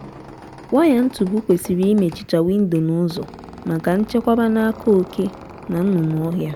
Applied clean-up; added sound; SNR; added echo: none; Squeak; 19 dB; none.